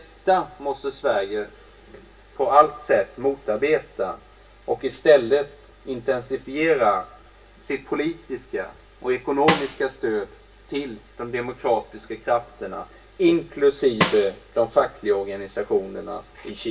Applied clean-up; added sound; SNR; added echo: none; Snare drum; 5 dB; reverberation time 0.2 s.